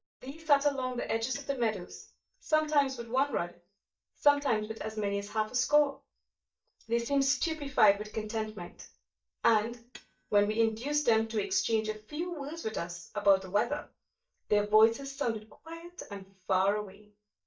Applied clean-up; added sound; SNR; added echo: neural mask model DeepFilterNet 3.